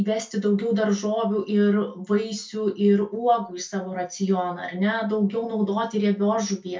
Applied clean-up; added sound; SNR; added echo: none; none; none; reverberation time 0.2 s.